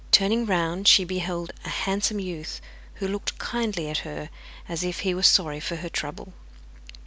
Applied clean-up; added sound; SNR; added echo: none; none; none; none.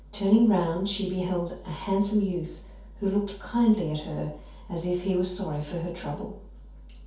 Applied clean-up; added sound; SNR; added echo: none; none; none; reverberation time 0.6 s.